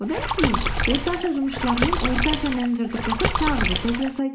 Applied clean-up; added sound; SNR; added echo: none; Water / Splash, splatter; -1 dB; none.